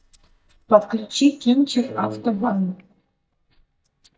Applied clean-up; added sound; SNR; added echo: neural mask model DeepFilterNet 3.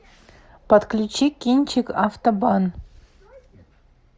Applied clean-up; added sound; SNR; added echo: none; none; none; none.